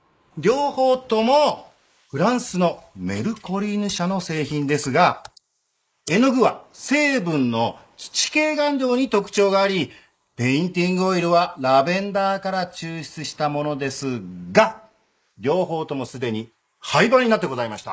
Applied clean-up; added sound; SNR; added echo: neural mask model Resemble Enhance denoiser.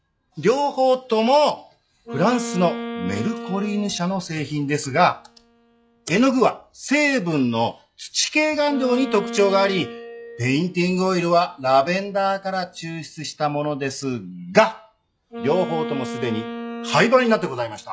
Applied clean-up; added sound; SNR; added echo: classical method log-MMSE.